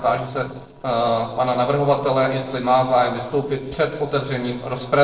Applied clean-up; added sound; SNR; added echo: neural separator model SepFormer DNS4.